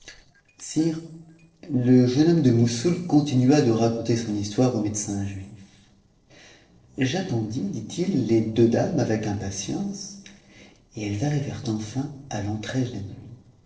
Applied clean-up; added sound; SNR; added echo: neural separator model SepFormer DNS4.